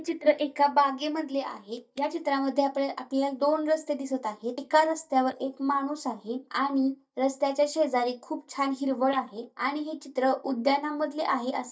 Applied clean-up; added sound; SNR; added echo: neural mask model DeepFilterNet 3.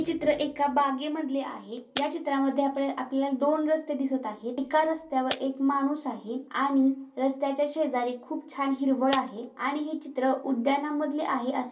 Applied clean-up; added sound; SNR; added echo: none; Shatter; 18 dB; reverberation time 0.3 s.